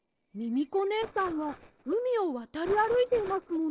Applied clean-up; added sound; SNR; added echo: neural separator model SepFormer DNS4.